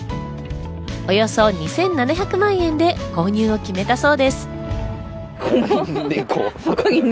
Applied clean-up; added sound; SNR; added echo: none; none; none; none.